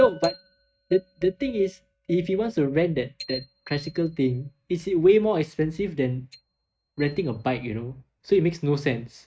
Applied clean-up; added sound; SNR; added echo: neural mask model RNNoise.